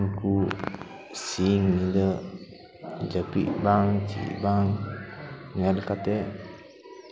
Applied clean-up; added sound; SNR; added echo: none; none; none; none.